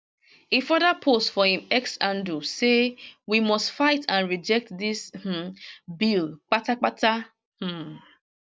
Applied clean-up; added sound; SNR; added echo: none; none; none; none.